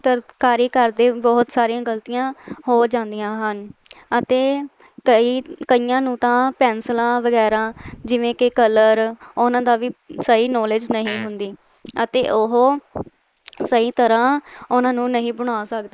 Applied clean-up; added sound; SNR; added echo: neural mask model Resemble Enhance denoiser.